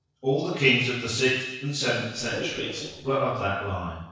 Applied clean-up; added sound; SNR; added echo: neural separator model SepFormer DNS4.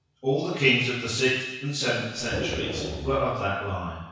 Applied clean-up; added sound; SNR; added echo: none; Growling; 6 dB; reverberation time 1.1 s.